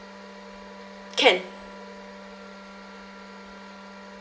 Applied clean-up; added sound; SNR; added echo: none; Wind instrument, woodwind instrument; 14 dB; reverberation time 0.5 s.